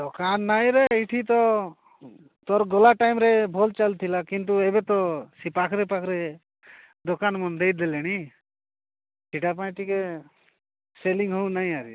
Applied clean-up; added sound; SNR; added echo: none; none; none; none.